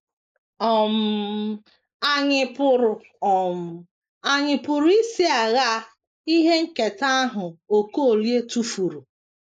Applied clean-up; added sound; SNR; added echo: neural mask model Resemble Enhance denoiser.